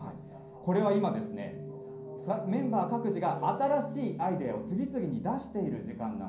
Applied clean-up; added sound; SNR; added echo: none; none; none; reverberation time 0.6 s.